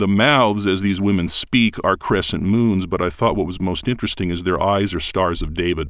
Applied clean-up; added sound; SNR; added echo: none; none; none; none.